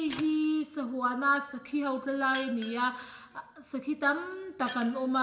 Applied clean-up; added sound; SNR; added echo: none; Shatter; 17 dB; reverberation time 1.1 s.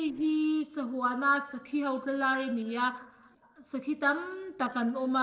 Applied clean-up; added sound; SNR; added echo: neural separator model SepFormer DNS4.